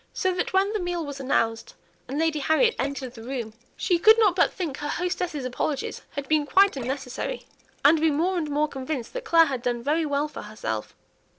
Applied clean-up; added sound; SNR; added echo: neural separator model SepFormer DNS4.